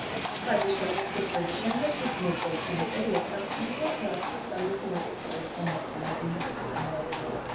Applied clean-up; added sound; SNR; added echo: none; Livestock, farm animals, working animals; 0 dB; reverberation time 0.3 s.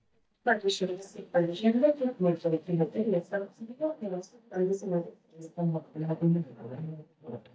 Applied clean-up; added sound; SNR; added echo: neural mask model DeepFilterNet 3.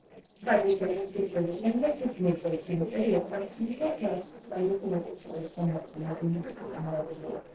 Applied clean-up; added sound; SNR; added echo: neural separator model SepFormer DNS4.